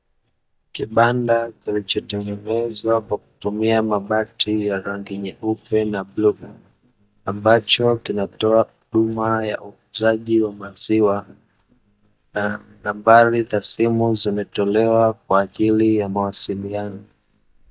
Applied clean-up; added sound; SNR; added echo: neural mask model DeepFilterNet 3.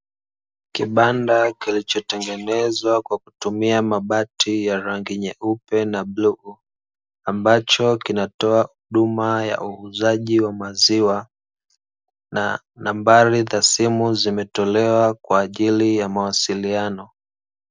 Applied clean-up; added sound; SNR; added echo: none; none; none; none.